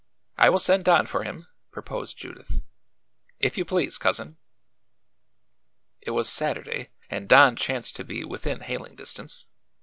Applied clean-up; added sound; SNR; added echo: none; none; none; none.